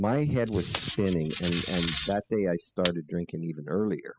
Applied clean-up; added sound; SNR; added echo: classical method spectral subtraction.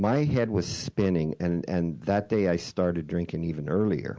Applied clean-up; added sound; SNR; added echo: none; none; none; none.